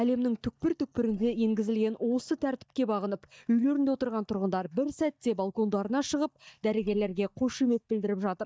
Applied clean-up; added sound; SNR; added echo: neural mask model DeepFilterNet 3.